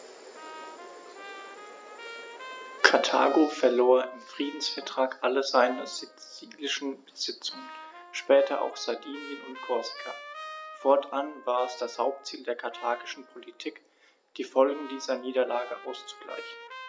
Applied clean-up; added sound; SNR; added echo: none; Trumpet; 16 dB; none.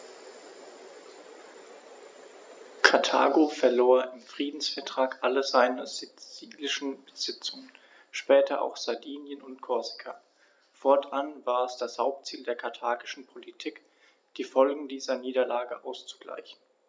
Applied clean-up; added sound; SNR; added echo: none; none; none; none.